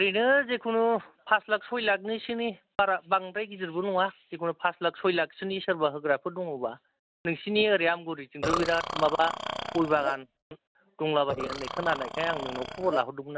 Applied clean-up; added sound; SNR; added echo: neural mask model RNNoise.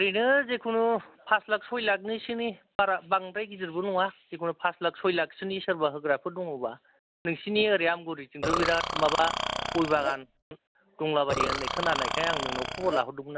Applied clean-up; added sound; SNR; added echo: none; Burping, eructation; 2 dB; none.